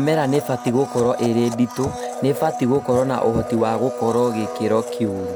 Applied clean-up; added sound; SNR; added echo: none; Domestic sounds, home sounds; 9 dB; none.